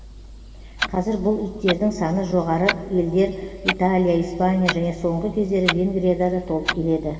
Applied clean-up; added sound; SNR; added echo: none; Clock; 9 dB; reverberation time 2.5 s.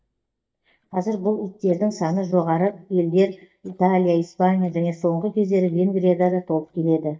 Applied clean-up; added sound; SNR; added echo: neural mask model DeepFilterNet 3.